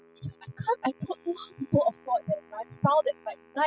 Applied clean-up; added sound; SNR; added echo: classical method spectral subtraction.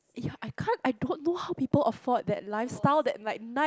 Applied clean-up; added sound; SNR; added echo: none; none; none; none.